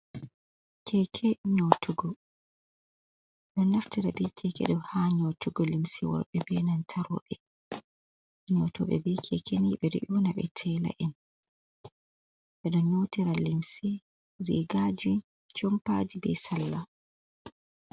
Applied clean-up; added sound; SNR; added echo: none; none; none; none.